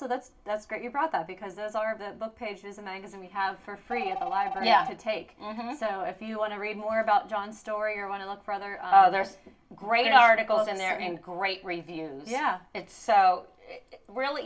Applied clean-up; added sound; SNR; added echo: none; Telephone; 10 dB; reverberation time 0.2 s.